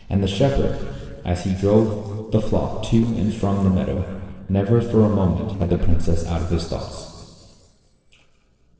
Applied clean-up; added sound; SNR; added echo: neural separator model SepFormer DNS4.